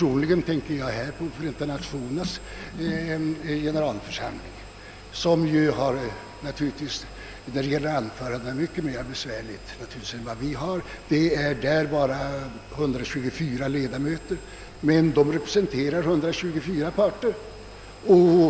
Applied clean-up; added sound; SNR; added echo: none; Engine; 18 dB; none.